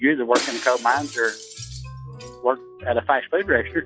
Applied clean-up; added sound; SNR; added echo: classical method log-MMSE.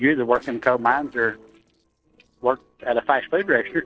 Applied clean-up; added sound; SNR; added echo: neural separator model SepFormer DNS4.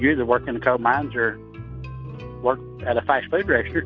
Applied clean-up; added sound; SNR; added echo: none; none; none; none.